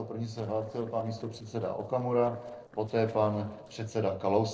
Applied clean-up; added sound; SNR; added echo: neural separator model SepFormer DNS4.